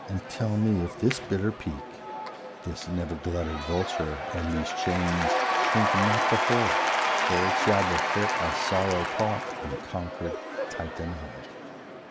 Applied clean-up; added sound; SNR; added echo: none; Applause / Crowd / Cheering; -1 dB; none.